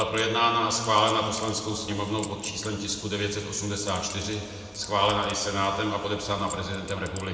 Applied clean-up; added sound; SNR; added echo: none; Chink, clink; 19 dB; reverberation time 1.9 s.